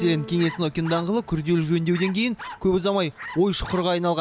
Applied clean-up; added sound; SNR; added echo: none; Bark + Keyboard (musical); 16 dB; none.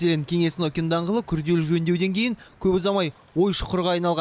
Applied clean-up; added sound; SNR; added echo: none; none; none; none.